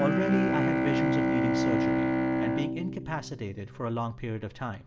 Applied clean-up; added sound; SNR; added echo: none; Bowed string instrument; -5 dB; reverberation time 0.4 s.